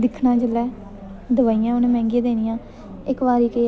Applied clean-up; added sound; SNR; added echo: none; none; none; none.